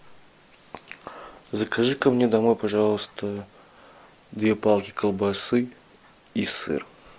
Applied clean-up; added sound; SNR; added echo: none; none; none; none.